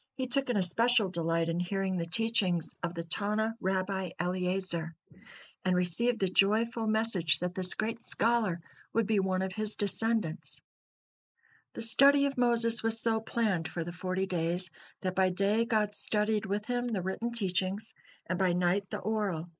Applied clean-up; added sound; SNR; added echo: neural mask model Resemble Enhance denoiser.